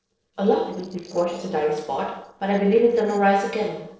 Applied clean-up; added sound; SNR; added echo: neural separator model SepFormer DNS4.